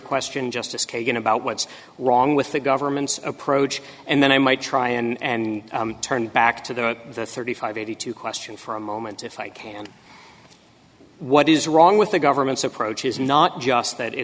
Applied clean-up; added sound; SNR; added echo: none; none; none; none.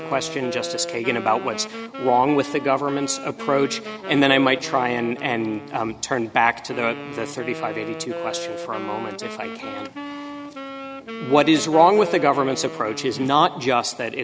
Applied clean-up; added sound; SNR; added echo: none; Wind instrument, woodwind instrument; 11 dB; none.